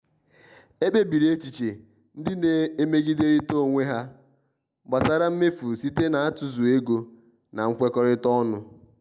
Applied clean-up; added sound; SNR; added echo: none; none; none; none.